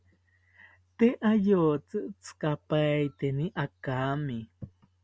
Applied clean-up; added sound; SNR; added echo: none; none; none; none.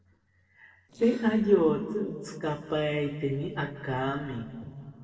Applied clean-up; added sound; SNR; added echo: neural separator model SepFormer DNS4.